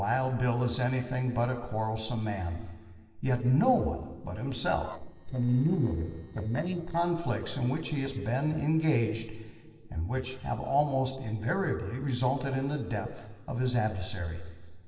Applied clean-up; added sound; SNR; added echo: neural separator model SepFormer DNS4.